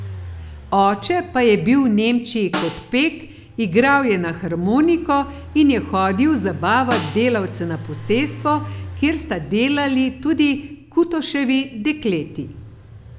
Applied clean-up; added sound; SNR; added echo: none; Engine + Snare drum; 14 dB; none.